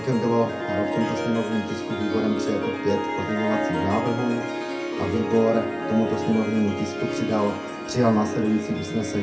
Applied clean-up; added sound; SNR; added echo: none; Harp; 3 dB; reverberation time 0.3 s.